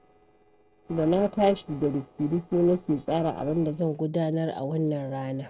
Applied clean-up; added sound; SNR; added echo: neural separator model SepFormer DNS4.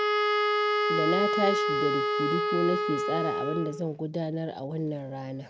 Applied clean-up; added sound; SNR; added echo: none; Wind instrument, woodwind instrument; -3 dB; none.